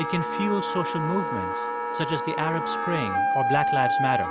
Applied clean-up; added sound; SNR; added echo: none; Wind instrument, woodwind instrument; -2 dB; none.